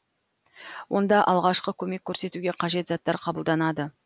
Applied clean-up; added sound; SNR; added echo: none; none; none; none.